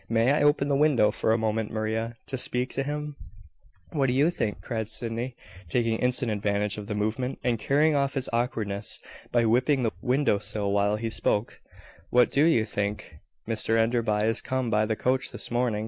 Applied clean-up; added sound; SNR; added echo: none; none; none; none.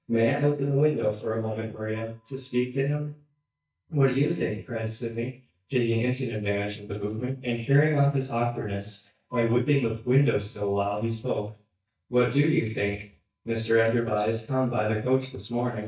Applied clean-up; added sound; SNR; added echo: neural mask model DeepFilterNet 3.